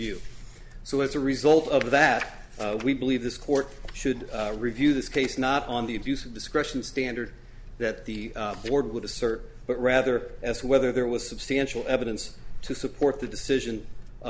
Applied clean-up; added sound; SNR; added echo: none; none; none; none.